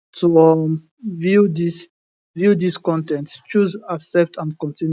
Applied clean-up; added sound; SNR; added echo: none; none; none; none.